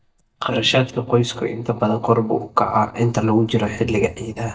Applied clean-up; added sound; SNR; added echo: neural mask model DeepFilterNet 3.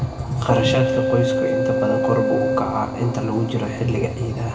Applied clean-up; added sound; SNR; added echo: none; Keyboard (musical); 1 dB; reverberation time 1.6 s.